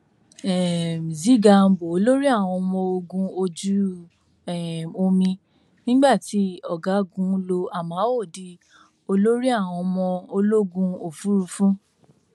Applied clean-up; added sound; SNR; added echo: none; none; none; none.